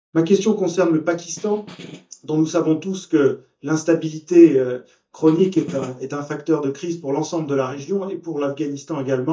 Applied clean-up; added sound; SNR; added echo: neural mask model DeepFilterNet 3.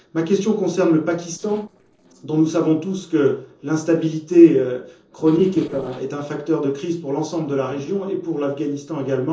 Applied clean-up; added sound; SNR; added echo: neural separator model SepFormer DNS4.